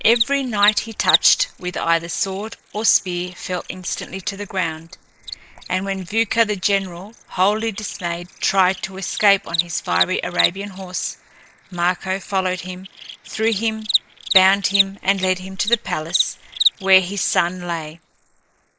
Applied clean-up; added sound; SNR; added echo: neural mask model Resemble Enhance denoiser.